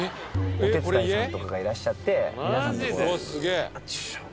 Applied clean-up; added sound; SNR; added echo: none; Tabla; 8 dB; none.